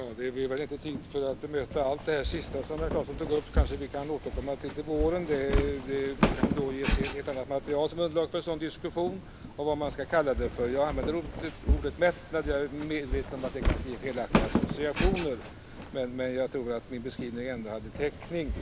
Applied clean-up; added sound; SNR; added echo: none; Walk, footsteps; 2 dB; none.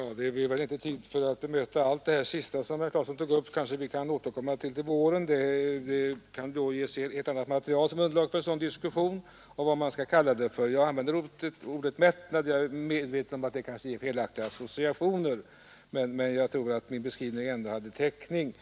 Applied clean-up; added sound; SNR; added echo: none; none; none; none.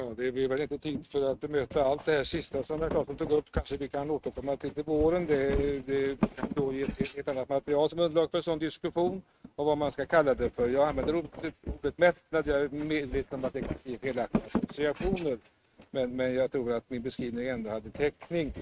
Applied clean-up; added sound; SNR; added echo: neural mask model RNNoise.